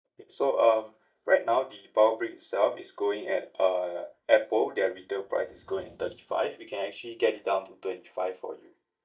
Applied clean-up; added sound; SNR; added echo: neural mask model DeepFilterNet 3.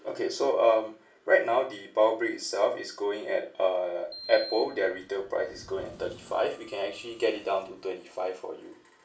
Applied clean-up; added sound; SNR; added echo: none; Sliding door; 18 dB; reverberation time 0.3 s.